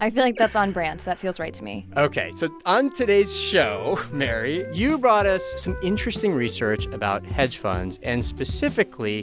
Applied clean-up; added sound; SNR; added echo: none; Wind instrument, woodwind instrument; 17 dB; none.